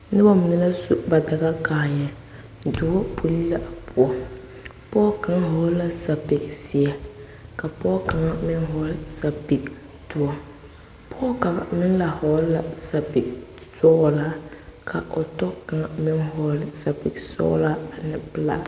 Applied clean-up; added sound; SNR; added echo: none; Bass drum; 15 dB; none.